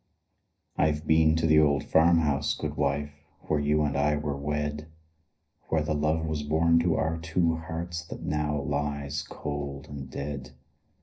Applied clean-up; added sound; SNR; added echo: none; none; none; reverberation time 0.5 s.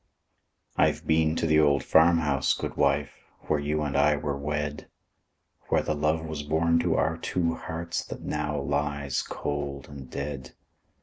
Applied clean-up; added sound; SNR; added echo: none; none; none; none.